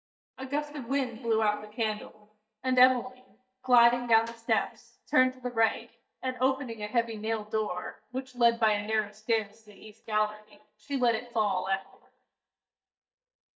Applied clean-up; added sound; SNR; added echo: neural mask model DeepFilterNet 3.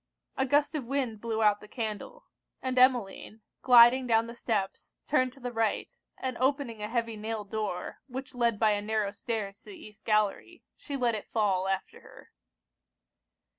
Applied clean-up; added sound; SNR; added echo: none; none; none; none.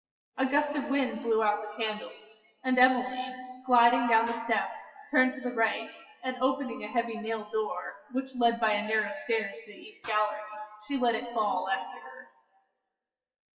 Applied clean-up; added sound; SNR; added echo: classical method WPE with log-MMSE.